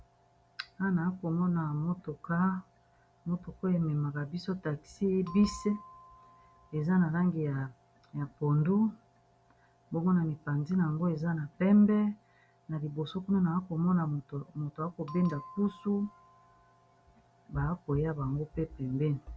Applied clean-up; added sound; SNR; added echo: none; Bell; 19 dB; none.